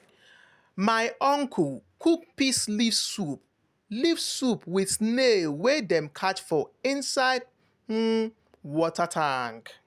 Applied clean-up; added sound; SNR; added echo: none; none; none; none.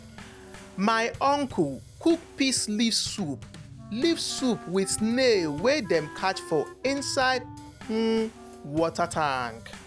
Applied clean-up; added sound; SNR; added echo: none; Wind instrument, woodwind instrument + Bass drum / Snare drum / Drum kit; 16 dB; none.